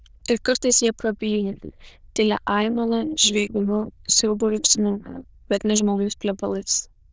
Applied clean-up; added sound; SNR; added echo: neural diffusion model UNIVERSE++.